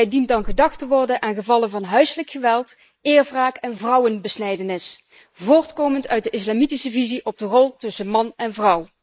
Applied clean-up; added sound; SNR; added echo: neural mask model Resemble Enhance denoiser.